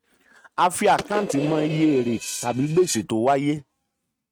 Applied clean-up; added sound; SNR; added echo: neural mask model RNNoise.